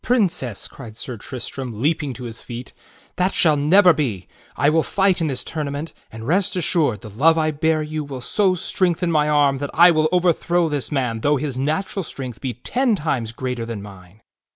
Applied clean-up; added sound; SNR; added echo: none; none; none; none.